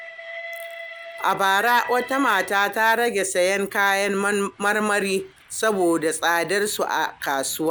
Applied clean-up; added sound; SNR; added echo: none; Train; 18 dB; none.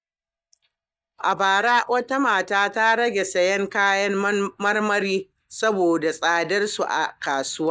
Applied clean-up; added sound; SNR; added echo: neural mask model DeepFilterNet 3.